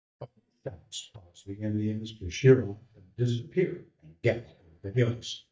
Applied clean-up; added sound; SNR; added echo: neural mask model DeepFilterNet 3.